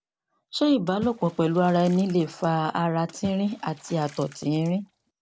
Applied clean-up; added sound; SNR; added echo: none; Water / Splash, splatter; 19 dB; none.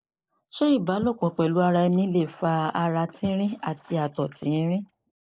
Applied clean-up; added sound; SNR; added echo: neural mask model Resemble Enhance denoiser.